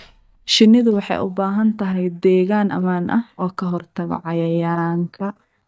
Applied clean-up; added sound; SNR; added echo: neural mask model DeepFilterNet 3.